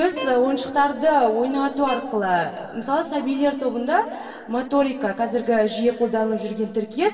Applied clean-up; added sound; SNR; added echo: none; Bowed string instrument; 17 dB; reverberation time 2.2 s.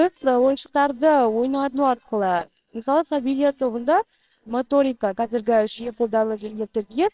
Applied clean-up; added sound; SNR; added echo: neural separator model SepFormer WHAMR!.